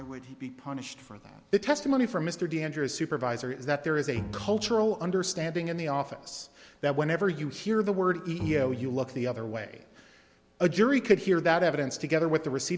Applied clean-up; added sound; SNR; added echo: none; Bowed string instrument; 13 dB; none.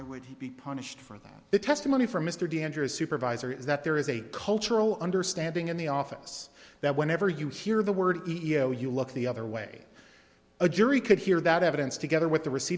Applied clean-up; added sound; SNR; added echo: none; none; none; none.